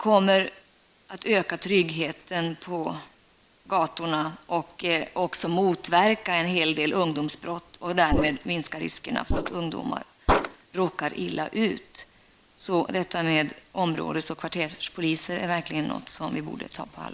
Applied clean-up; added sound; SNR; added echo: neural mask model Resemble Enhance denoiser.